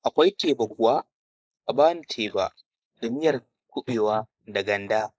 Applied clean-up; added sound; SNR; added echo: neural mask model Resemble Enhance denoiser.